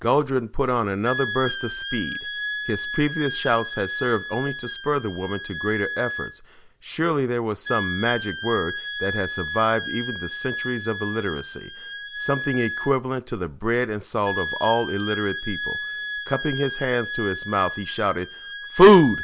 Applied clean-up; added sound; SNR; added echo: none; Wind instrument, woodwind instrument; 8 dB; none.